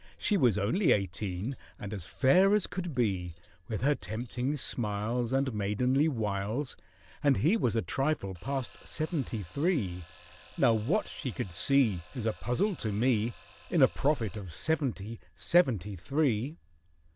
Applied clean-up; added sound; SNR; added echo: none; Alarm / Clock; 17 dB; none.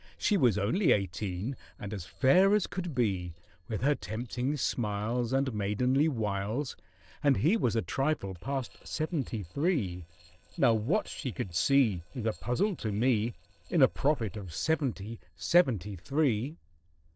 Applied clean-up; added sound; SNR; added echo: neural separator model SepFormer DNS4.